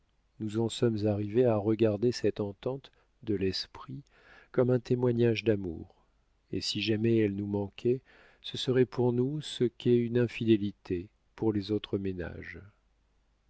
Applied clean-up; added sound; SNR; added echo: none; none; none; none.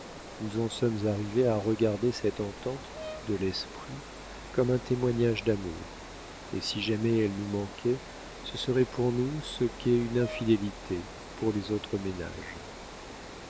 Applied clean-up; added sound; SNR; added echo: none; Brass instrument + Water; 13 dB; none.